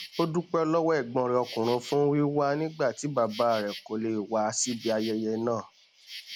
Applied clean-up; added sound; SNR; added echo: none; Insect; 19 dB; none.